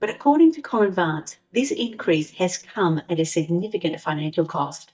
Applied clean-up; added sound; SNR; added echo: neural mask model DeepFilterNet 3.